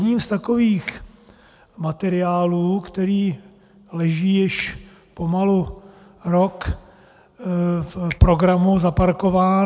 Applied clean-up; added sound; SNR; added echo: none; Finger snapping; 18 dB; none.